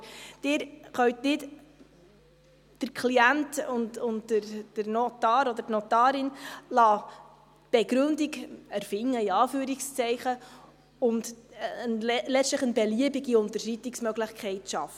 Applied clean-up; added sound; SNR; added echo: none; none; none; none.